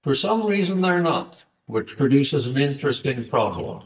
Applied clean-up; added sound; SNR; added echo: neural mask model DeepFilterNet 3.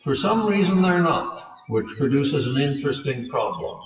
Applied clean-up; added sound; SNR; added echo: classical method WPE with log-MMSE.